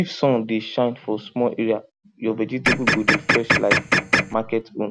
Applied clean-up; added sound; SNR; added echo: none; Printer; -3 dB; none.